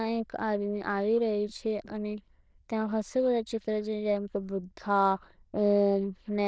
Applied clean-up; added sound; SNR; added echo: neural diffusion model UNIVERSE++.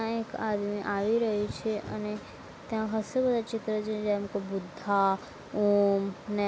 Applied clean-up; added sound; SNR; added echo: none; none; none; none.